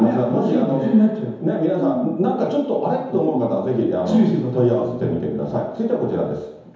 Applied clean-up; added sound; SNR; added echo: none; none; none; reverberation time 1.0 s.